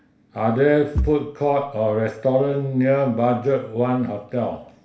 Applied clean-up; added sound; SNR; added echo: none; Bass drum / Thump, thud; 13 dB; reverberation time 0.5 s.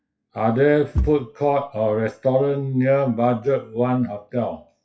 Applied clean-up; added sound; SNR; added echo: classical method WPE with log-MMSE.